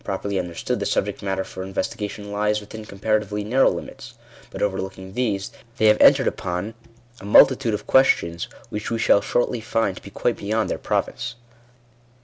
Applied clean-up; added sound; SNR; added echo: none; none; none; none.